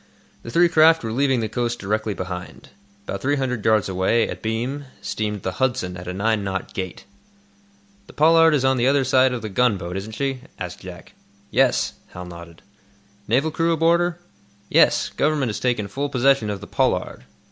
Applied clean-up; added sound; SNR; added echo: none; none; none; none.